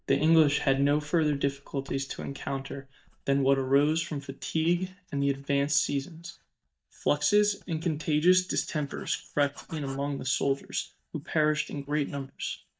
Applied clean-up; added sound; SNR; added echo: neural mask model DeepFilterNet 3.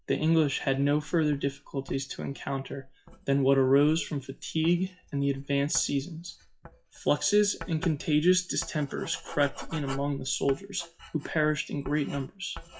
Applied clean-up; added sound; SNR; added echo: classical method WPE with log-MMSE.